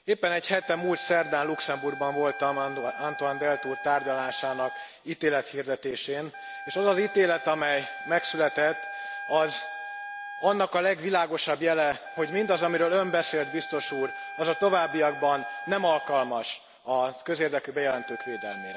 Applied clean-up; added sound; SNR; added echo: none; Wind instrument, woodwind instrument; 12 dB; none.